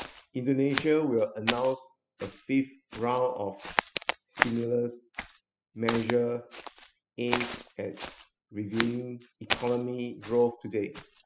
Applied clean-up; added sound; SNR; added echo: classical method spectral subtraction.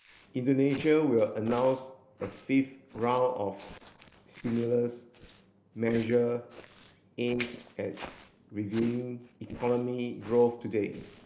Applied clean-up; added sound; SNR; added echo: neural mask model Resemble Enhance denoiser.